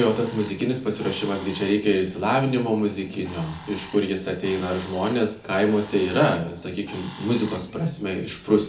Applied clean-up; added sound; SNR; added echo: none; Bird; 20 dB; reverberation time 0.4 s.